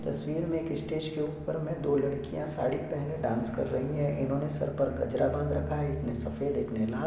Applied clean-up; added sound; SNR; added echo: none; none; none; none.